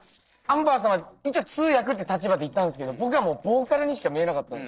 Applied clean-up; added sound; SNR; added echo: neural separator model SepFormer DNS4.